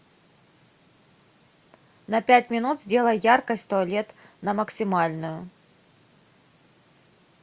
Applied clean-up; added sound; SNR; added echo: none; none; none; none.